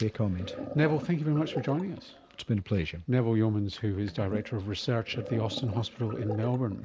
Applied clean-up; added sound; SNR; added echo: none; Sink (filling or washing); 13 dB; none.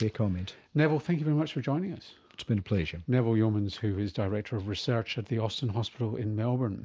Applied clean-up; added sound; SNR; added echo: none; none; none; none.